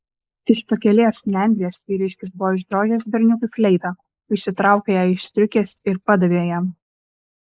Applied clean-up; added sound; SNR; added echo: neural mask model Resemble Enhance denoiser.